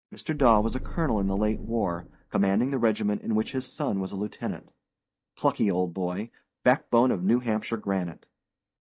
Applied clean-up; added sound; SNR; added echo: neural mask model DeepFilterNet 3.